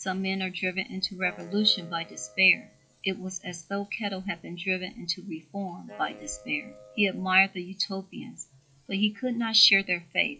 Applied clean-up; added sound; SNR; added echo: classical method log-MMSE.